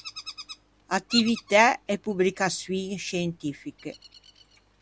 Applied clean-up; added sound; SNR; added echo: none; Bird vocalization, bird call, bird song; 13 dB; none.